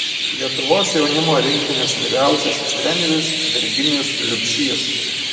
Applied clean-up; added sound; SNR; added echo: none; Chirp, tweet; 0 dB; reverberation time 2.2 s.